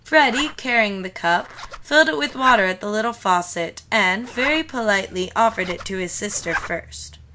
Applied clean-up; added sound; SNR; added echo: none; Zipper (clothing); 13 dB; none.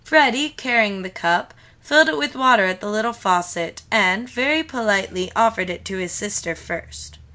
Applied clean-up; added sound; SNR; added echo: none; none; none; none.